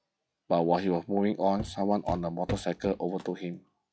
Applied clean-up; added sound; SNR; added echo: classical method log-MMSE.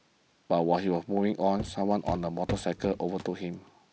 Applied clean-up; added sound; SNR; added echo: none; Walk, footsteps; 10 dB; none.